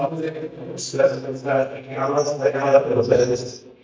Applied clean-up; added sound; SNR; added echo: neural mask model DeepFilterNet 3.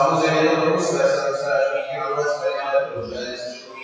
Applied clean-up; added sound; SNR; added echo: classical method WPE with log-MMSE.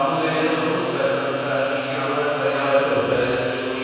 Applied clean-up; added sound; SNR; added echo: none; Domestic sounds, home sounds; 11 dB; reverberation time 2.2 s.